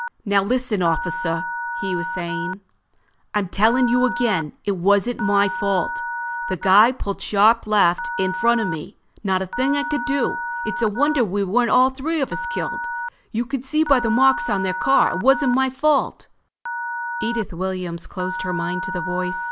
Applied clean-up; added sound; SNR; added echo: none; Telephone; 7 dB; none.